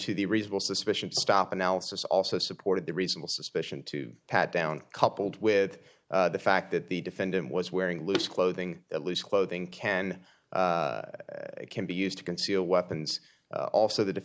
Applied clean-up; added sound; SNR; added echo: none; none; none; none.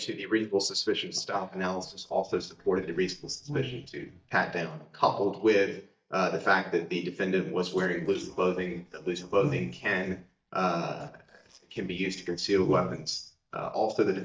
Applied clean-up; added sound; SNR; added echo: neural mask model DeepFilterNet 3.